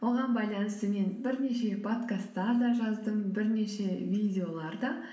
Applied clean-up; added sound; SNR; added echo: none; none; none; reverberation time 1.1 s.